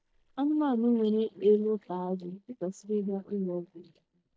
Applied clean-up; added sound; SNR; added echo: neural mask model DeepFilterNet 3.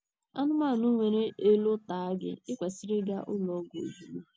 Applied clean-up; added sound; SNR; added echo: none; none; none; none.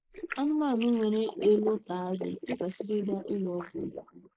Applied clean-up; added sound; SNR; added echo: neural mask model Resemble Enhance denoiser.